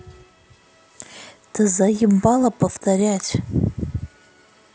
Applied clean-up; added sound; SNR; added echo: none; none; none; none.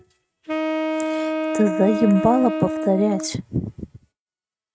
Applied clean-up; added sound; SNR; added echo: neural mask model RNNoise.